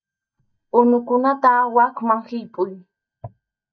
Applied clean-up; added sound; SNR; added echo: neural mask model DeepFilterNet 3.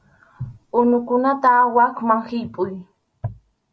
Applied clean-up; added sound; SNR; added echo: none; none; none; none.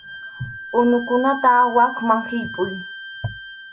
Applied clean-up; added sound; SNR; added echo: none; Wind instrument, woodwind instrument; 13 dB; none.